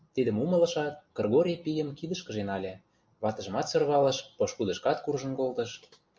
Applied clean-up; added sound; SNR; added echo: none; none; none; none.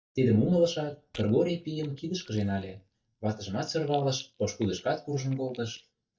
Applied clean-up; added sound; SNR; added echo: neural mask model DeepFilterNet 3.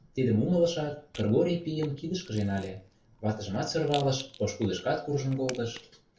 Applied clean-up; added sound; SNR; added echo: none; Rattle; 20 dB; reverberation time 0.2 s.